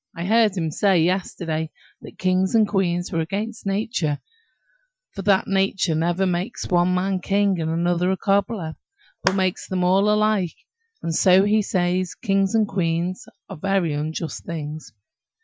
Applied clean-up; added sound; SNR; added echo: classical method Wiener filter.